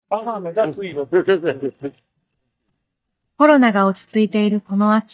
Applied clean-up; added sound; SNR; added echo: neural mask model DeepFilterNet 3.